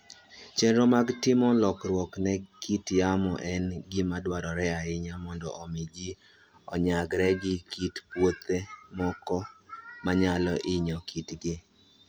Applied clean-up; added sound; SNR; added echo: none; none; none; none.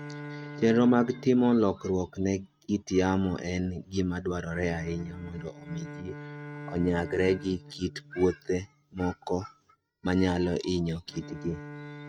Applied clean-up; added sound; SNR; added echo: neural mask model RNNoise.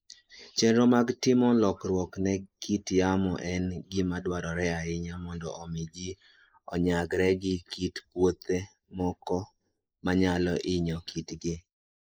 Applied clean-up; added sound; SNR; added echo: neural mask model Resemble Enhance denoiser.